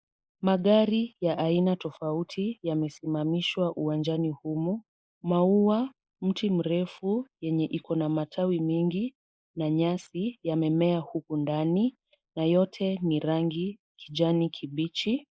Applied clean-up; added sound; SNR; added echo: neural mask model Resemble Enhance denoiser.